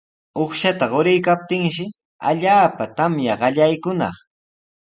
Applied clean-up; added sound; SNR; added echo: none; none; none; none.